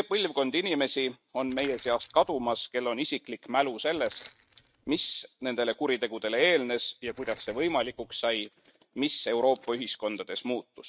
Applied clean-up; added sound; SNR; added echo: neural mask model RNNoise.